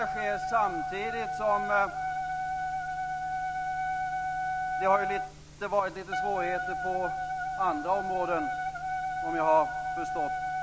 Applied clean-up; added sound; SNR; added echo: none; Wind instrument, woodwind instrument; 0 dB; none.